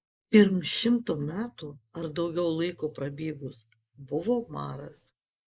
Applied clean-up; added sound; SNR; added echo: neural mask model Resemble Enhance denoiser.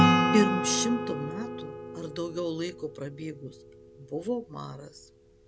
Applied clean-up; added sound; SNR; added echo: none; Acoustic guitar / Strum; -2 dB; none.